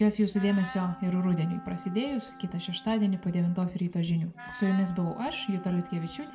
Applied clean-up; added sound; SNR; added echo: none; Wind instrument, woodwind instrument; 17 dB; reverberation time 0.5 s.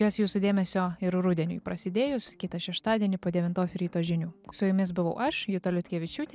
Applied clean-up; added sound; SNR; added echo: none; none; none; none.